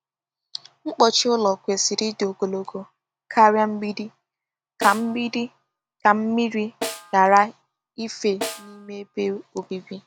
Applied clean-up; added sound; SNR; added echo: none; Snare drum; 13 dB; none.